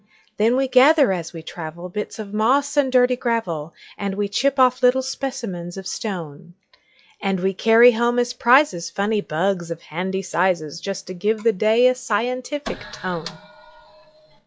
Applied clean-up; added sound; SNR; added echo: classical method log-MMSE.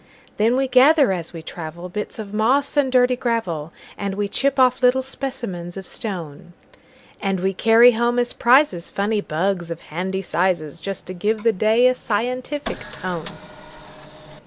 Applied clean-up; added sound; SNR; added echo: none; Printer; 14 dB; none.